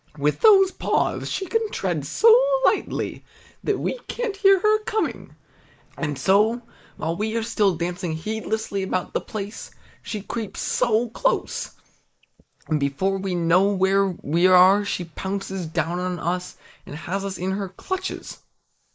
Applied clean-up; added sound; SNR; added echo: neural mask model Resemble Enhance denoiser.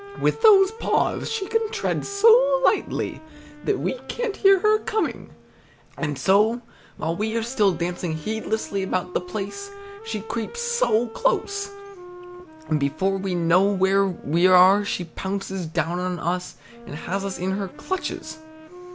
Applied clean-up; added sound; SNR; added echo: none; Wind instrument, woodwind instrument; 18 dB; none.